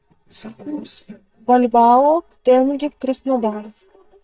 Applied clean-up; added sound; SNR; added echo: neural mask model DeepFilterNet 3.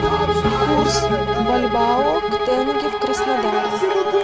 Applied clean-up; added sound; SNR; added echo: none; Bowed string instrument + Cheering; -5 dB; none.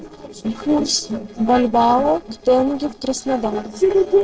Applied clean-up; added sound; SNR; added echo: neural separator model SepFormer DNS4.